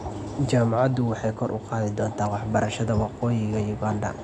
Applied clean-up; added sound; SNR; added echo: none; none; none; none.